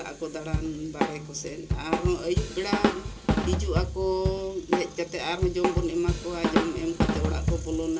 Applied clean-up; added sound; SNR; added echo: none; Drum / Drum kit; -2 dB; reverberation time 0.2 s.